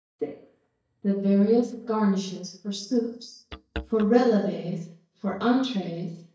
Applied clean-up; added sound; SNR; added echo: neural mask model DeepFilterNet 3.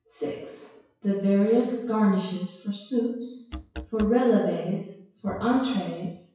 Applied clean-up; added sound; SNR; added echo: classical method WPE with log-MMSE.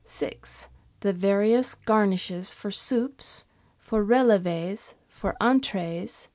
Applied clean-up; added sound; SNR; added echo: none; none; none; none.